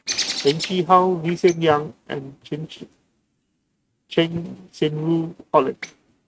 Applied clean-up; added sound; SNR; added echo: neural mask model RNNoise.